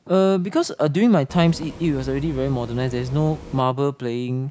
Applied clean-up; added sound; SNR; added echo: none; Bus; 15 dB; none.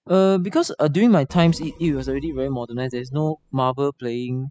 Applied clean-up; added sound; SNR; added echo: classical method spectral subtraction.